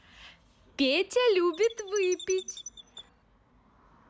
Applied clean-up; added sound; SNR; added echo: none; Chirp, tweet; 14 dB; none.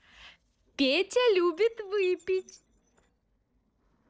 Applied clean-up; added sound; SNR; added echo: neural separator model SepFormer DNS4.